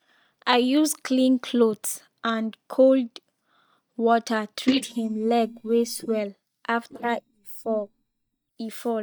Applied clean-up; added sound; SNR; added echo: neural mask model DeepFilterNet 3.